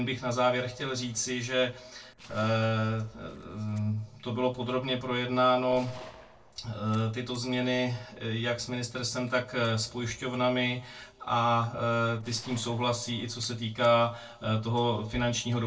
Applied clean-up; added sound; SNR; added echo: neural separator model SepFormer DNS4.